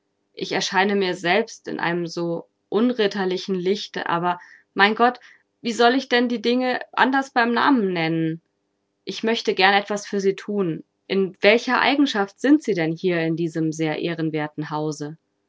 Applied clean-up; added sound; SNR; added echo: none; none; none; none.